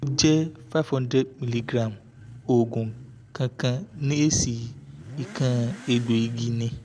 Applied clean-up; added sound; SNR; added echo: none; Motorcycle / Accelerating, revving, vroom; 17 dB; none.